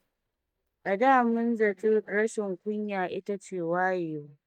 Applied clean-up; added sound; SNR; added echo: neural mask model DeepFilterNet 3.